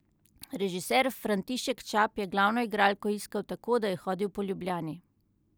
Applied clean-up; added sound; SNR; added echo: none; none; none; none.